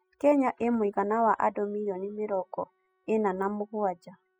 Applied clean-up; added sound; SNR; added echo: classical method spectral subtraction.